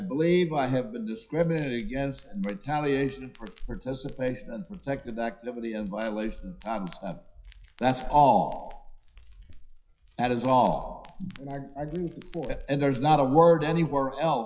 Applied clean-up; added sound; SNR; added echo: classical method WPE with log-MMSE.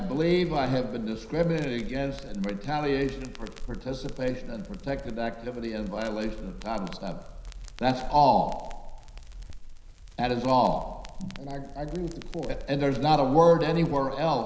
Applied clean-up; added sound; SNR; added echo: none; Crackle; 11 dB; reverberation time 0.9 s.